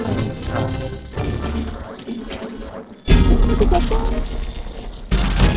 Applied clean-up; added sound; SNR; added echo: neural separator model SepFormer DNS4.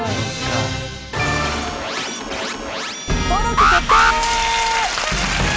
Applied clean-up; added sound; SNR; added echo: none; Alarm; -2 dB; none.